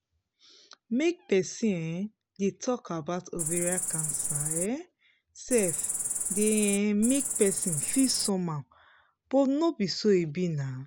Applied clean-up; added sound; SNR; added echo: none; Cricket; 2 dB; none.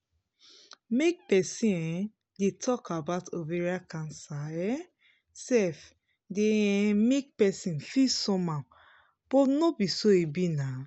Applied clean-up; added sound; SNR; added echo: none; none; none; none.